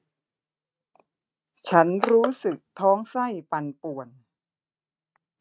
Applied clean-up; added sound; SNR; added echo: neural mask model RNNoise.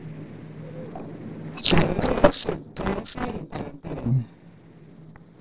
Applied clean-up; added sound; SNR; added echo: neural separator model SepFormer DNS4.